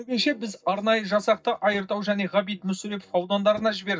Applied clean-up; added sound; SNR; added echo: neural mask model DeepFilterNet 3.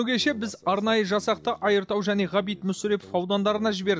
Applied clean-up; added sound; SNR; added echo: none; none; none; none.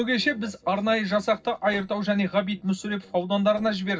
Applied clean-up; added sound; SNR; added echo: neural separator model SepFormer DNS4.